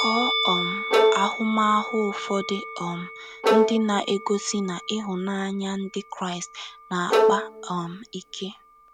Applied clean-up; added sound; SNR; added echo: none; Bowed string instrument + Musical instrument; 0 dB; none.